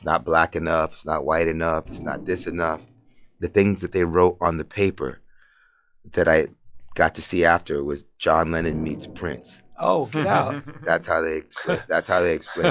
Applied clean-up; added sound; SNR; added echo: classical method log-MMSE.